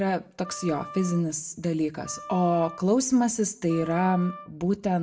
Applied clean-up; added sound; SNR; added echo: none; Wind instrument, woodwind instrument; 17 dB; reverberation time 0.3 s.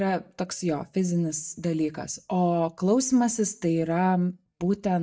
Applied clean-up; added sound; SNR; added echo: neural mask model DeepFilterNet 3.